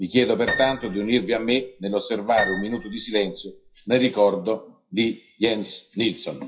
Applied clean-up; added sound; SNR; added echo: classical method WPE with log-MMSE.